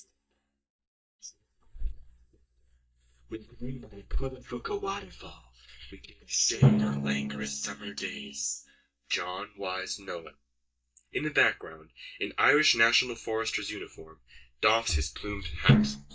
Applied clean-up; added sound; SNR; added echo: neural mask model DeepFilterNet 3.